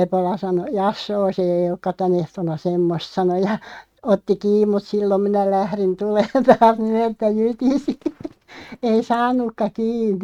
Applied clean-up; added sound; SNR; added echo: neural mask model RNNoise.